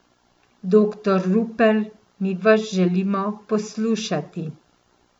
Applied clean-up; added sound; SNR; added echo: none; none; none; none.